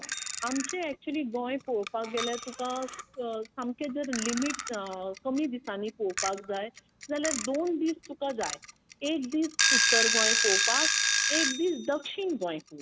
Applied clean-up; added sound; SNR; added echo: none; Alarm / Clock; -1 dB; none.